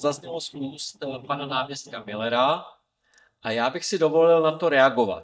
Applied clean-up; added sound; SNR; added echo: neural mask model DeepFilterNet 3.